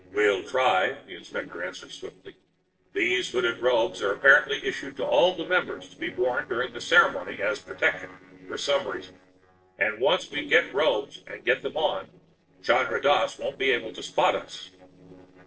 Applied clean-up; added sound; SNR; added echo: neural separator model SepFormer DNS4.